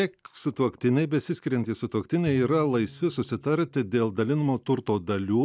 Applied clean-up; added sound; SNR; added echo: neural mask model DeepFilterNet 3.